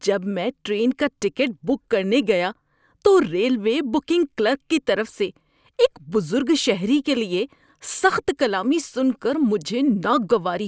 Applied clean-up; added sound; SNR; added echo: none; none; none; none.